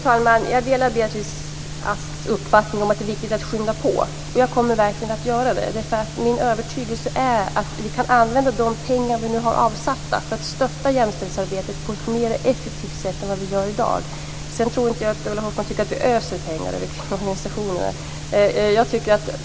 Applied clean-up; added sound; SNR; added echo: none; none; none; none.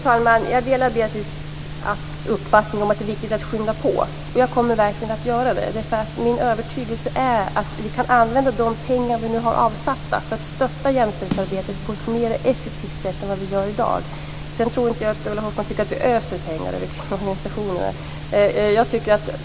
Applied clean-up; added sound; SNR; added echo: none; Snare drum; 13 dB; none.